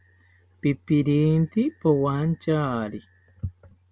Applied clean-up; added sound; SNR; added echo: none; none; none; none.